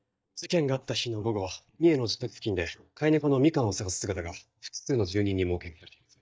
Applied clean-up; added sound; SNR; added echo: neural mask model DeepFilterNet 3.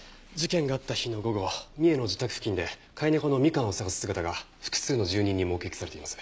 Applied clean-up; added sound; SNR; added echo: none; none; none; none.